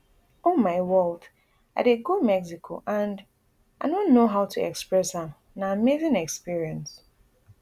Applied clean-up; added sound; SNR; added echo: none; none; none; none.